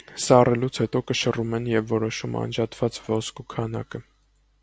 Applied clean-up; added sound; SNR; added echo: none; none; none; none.